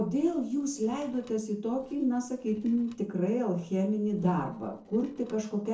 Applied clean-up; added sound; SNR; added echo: neural separator model SepFormer DNS4.